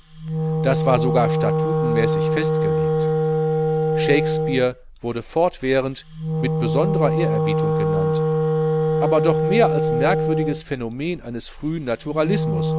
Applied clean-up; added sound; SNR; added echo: none; Wind instrument, woodwind instrument; -3 dB; none.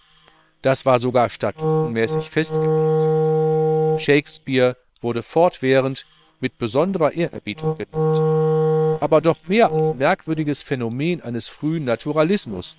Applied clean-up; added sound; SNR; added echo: neural separator model SepFormer WHAM!.